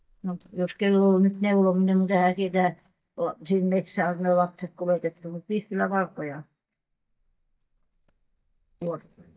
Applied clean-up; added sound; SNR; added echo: neural mask model DeepFilterNet 3.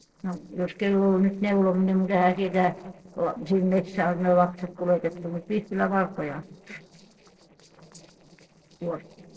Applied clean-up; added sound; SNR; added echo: neural separator model SepFormer DNS4.